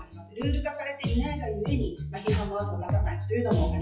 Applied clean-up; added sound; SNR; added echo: classical method WPE with log-MMSE.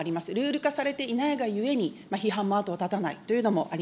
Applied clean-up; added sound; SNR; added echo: none; none; none; none.